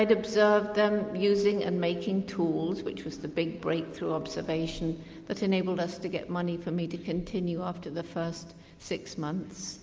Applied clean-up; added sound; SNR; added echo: none; none; none; none.